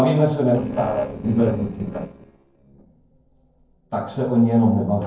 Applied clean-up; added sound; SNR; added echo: neural separator model SepFormer DNS4.